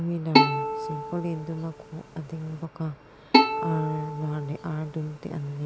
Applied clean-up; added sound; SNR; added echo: none; Bowed string instrument; -5 dB; none.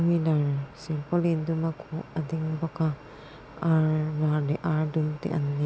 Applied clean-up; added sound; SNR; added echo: none; none; none; none.